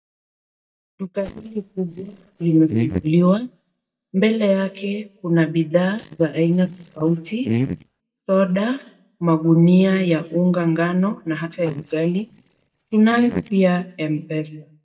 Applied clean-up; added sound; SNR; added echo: neural mask model DeepFilterNet 3.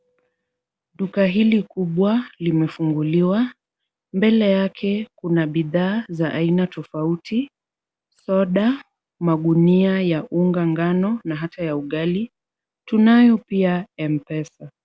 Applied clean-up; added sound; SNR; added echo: none; none; none; none.